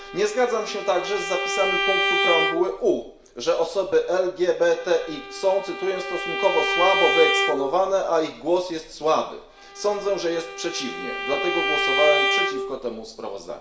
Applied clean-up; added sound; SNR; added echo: none; Bowed string instrument; 3 dB; reverberation time 0.6 s.